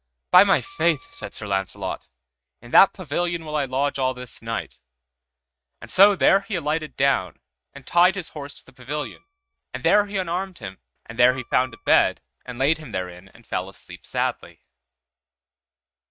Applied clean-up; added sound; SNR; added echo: neural mask model RNNoise.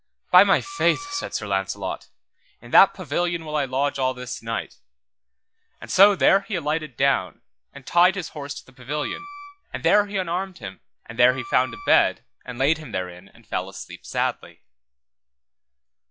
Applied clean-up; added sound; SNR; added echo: classical method log-MMSE.